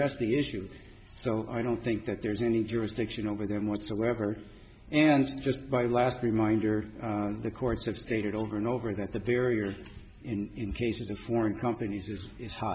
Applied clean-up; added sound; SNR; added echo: none; none; none; none.